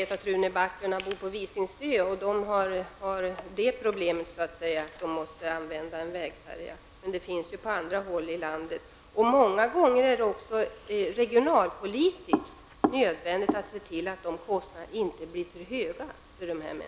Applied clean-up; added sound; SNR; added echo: none; none; none; none.